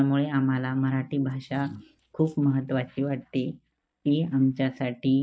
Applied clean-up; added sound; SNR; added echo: neural mask model DeepFilterNet 3.